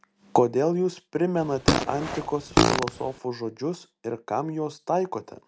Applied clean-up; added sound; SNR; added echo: none; Fart; -2 dB; none.